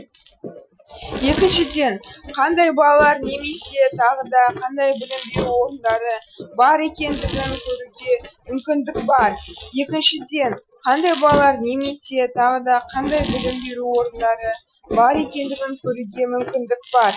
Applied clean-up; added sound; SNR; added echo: classical method Wiener filter.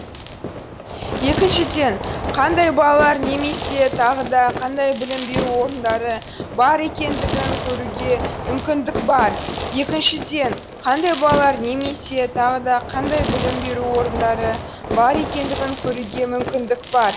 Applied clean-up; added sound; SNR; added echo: none; Fireworks; 7 dB; none.